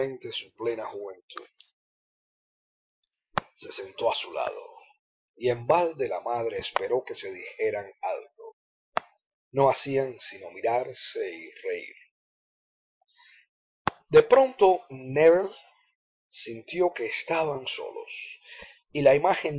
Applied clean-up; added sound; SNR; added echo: neural mask model Resemble Enhance denoiser.